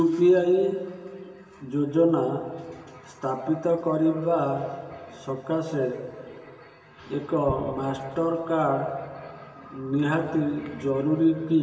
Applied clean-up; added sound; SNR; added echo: none; Explosion; 15 dB; reverberation time 2.0 s.